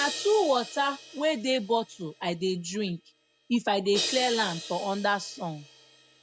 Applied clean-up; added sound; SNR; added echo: none; Crash cymbal; 11 dB; none.